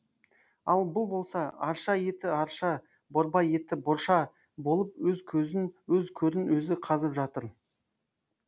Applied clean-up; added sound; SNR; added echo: none; none; none; none.